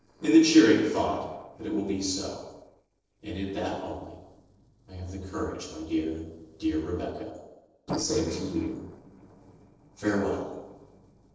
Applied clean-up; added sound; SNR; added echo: neural separator model SepFormer DNS4.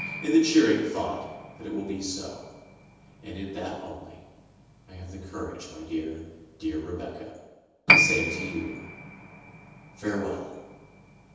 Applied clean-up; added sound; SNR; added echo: none; Piano; 1 dB; reverberation time 1.1 s.